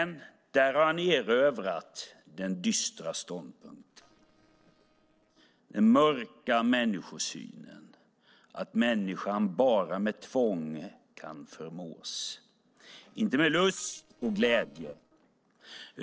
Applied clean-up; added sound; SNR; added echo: neural separator model SepFormer DNS4.